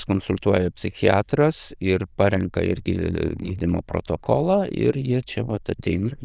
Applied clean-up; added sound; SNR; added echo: neural diffusion model UNIVERSE++.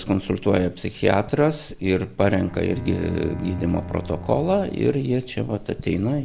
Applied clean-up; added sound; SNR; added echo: none; Bowed string instrument; 14 dB; none.